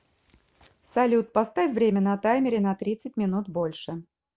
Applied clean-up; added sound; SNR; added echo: none; none; none; none.